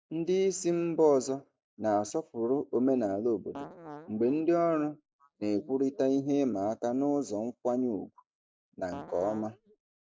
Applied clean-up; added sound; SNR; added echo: neural mask model Resemble Enhance denoiser.